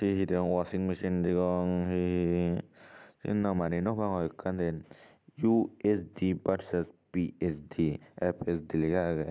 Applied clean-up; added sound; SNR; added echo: none; none; none; none.